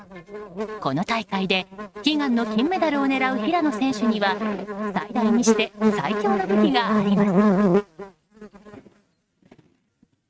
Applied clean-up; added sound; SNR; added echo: neural mask model RNNoise.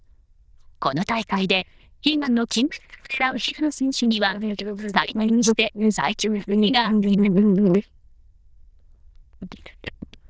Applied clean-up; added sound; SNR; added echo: neural diffusion model UNIVERSE++.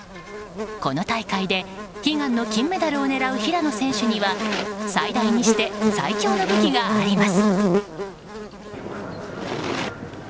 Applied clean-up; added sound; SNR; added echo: none; Buzz; 1 dB; none.